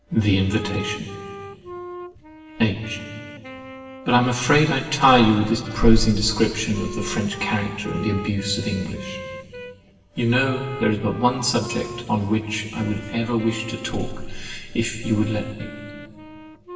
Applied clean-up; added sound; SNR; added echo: none; Wind instrument, woodwind instrument; 15 dB; reverberation time 2.0 s.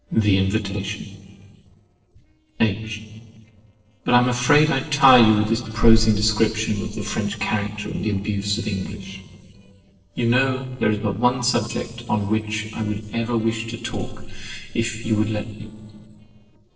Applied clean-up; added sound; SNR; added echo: neural separator model SepFormer DNS4.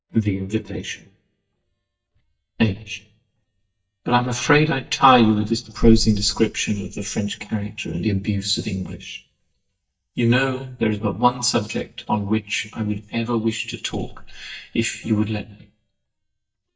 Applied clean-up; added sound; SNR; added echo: neural mask model DeepFilterNet 3.